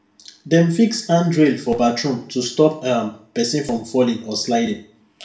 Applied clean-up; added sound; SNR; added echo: none; none; none; reverberation time 0.4 s.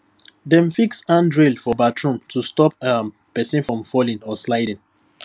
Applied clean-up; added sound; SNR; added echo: none; none; none; none.